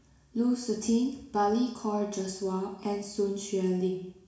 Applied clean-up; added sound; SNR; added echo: none; none; none; reverberation time 0.7 s.